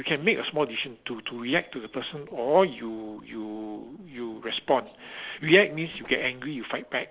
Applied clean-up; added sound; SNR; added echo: neural separator model SepFormer DNS4.